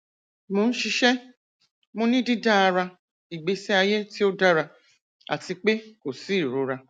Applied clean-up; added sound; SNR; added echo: none; none; none; none.